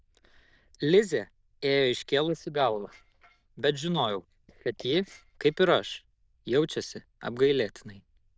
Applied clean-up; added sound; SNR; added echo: neural diffusion model UNIVERSE++.